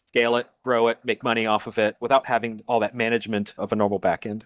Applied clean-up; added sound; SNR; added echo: neural mask model DeepFilterNet 3.